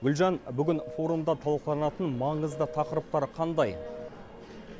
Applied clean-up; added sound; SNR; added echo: none; Telephone; 13 dB; none.